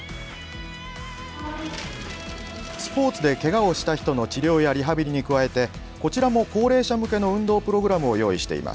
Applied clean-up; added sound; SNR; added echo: none; none; none; none.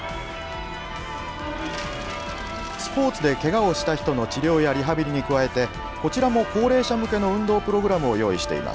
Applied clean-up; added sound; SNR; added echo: none; Church bell; 10 dB; none.